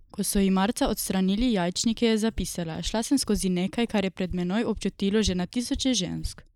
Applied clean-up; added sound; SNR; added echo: neural mask model Resemble Enhance denoiser.